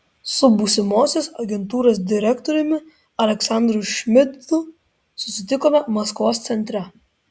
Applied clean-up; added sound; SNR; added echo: none; none; none; none.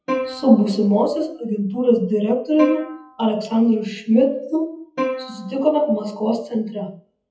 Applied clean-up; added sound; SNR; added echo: classical method WPE with log-MMSE.